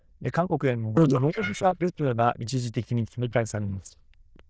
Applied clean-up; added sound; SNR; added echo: neural diffusion model UNIVERSE++.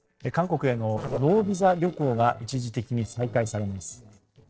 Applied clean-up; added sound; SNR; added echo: neural separator model SepFormer DNS4.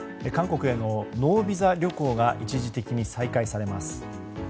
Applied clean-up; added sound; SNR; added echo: none; none; none; none.